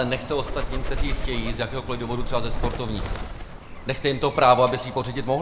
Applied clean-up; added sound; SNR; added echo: none; Bird; 3 dB; reverberation time 0.6 s.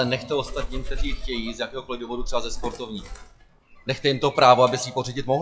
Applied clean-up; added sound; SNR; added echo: classical method WPE with log-MMSE.